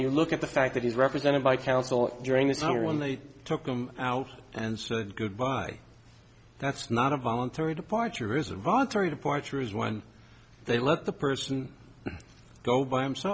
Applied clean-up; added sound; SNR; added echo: none; none; none; none.